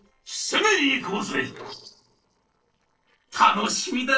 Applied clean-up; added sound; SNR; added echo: neural separator model SepFormer DNS4.